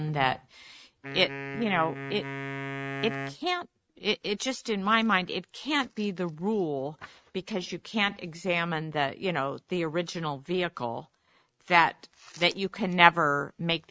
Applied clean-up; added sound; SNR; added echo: neural mask model RNNoise.